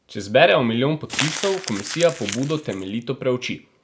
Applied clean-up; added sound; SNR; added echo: none; Crumpling, crinkling; 10 dB; none.